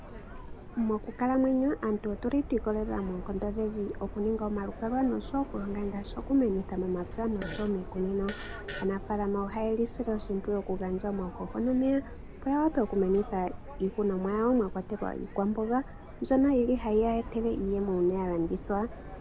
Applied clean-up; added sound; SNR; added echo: none; Subway, metro, underground + Fart; 11 dB; none.